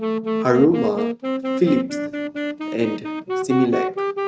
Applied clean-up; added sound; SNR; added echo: neural mask model RNNoise.